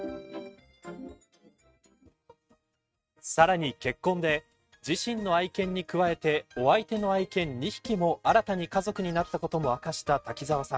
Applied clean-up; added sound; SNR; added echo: neural mask model RNNoise.